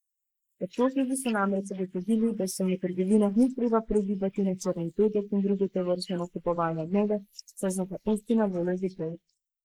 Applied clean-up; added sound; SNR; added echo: neural mask model Resemble Enhance denoiser.